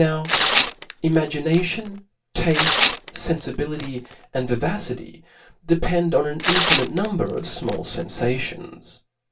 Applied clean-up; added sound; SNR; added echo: none; Tearing; 1 dB; reverberation time 0.2 s.